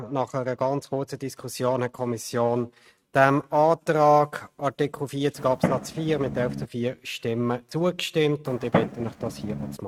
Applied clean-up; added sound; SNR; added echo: neural mask model RNNoise.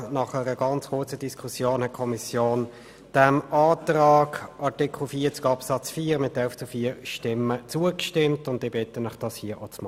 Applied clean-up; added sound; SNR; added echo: none; none; none; none.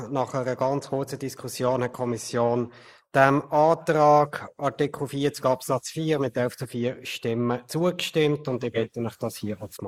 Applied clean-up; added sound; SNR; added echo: neural mask model Resemble Enhance denoiser.